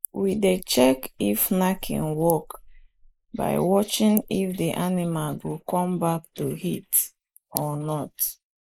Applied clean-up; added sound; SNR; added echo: neural mask model Resemble Enhance denoiser.